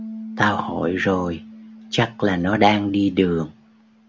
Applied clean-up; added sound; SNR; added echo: none; Bass guitar; 17 dB; none.